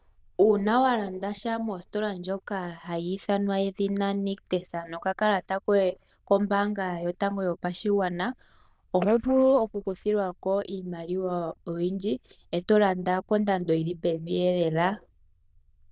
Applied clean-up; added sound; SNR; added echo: neural diffusion model UNIVERSE++.